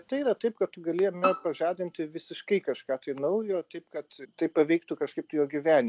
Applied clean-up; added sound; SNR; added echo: none; Bowed string instrument; 7 dB; none.